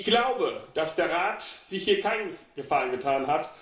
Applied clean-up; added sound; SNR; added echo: none; none; none; reverberation time 0.5 s.